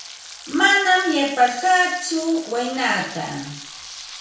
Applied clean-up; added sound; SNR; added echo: none; Frying (food); 16 dB; reverberation time 0.6 s.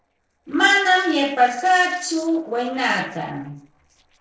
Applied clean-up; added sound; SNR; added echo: neural separator model SepFormer DNS4.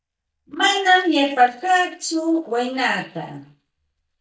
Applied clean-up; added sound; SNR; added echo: neural mask model DeepFilterNet 3.